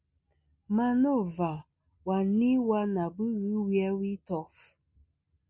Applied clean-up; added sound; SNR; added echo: none; none; none; none.